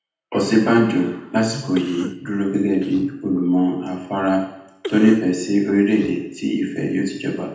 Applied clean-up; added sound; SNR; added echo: none; Cough; 16 dB; reverberation time 0.8 s.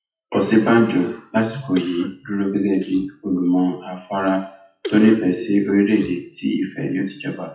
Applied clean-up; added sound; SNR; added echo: classical method WPE with log-MMSE.